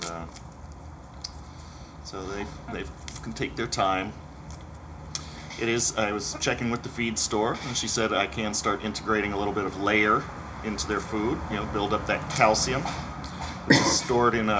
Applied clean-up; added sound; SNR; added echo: none; none; none; reverberation time 0.4 s.